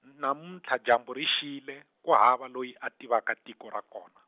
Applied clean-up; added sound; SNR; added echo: none; none; none; none.